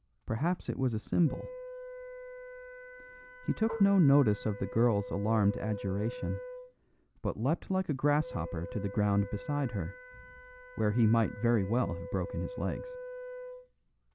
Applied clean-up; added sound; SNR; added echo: none; Marimba, xylophone + Wind instrument, woodwind instrument; 13 dB; none.